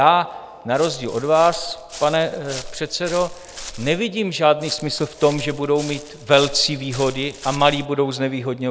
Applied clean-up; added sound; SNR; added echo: none; Walk, footsteps; 15 dB; none.